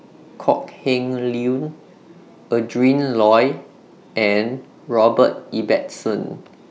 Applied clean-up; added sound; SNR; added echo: none; none; none; none.